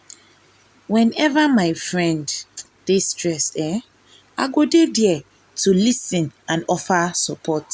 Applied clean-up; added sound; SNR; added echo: none; none; none; none.